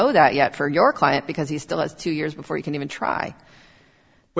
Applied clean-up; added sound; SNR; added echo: none; none; none; none.